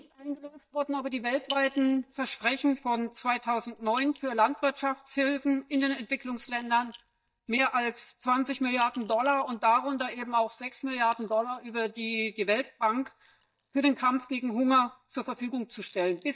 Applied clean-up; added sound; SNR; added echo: neural mask model DeepFilterNet 3.